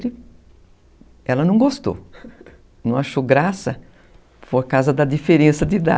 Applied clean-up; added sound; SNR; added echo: none; none; none; none.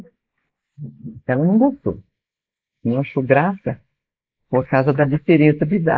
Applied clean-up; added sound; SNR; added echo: neural mask model Resemble Enhance denoiser.